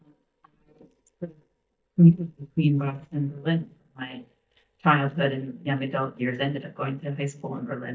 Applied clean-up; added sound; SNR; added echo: neural mask model DeepFilterNet 3.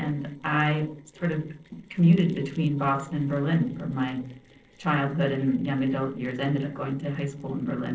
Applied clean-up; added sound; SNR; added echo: neural separator model SepFormer DNS4.